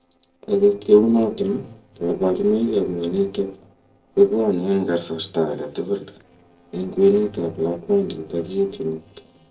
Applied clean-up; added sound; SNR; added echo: neural separator model SepFormer DNS4.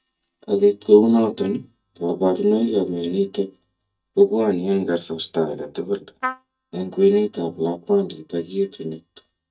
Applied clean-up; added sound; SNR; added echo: neural mask model DeepFilterNet 3.